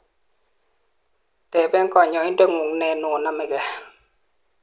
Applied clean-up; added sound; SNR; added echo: none; none; none; none.